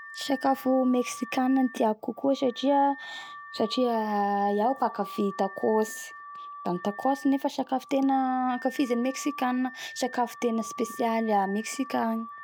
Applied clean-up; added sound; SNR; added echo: none; Alarm / Car; 15 dB; none.